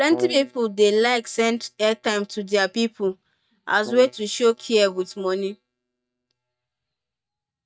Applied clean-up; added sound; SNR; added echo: neural mask model DeepFilterNet 3.